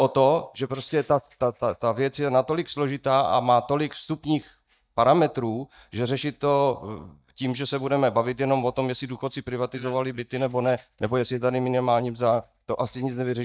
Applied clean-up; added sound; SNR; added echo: neural mask model DeepFilterNet 3.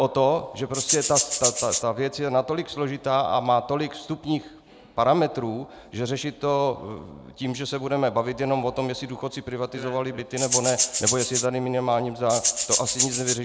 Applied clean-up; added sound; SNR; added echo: none; Rattle (instrument); -1 dB; none.